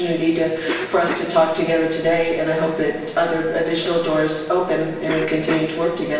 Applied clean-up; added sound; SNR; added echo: none; Cough; 14 dB; reverberation time 1.2 s.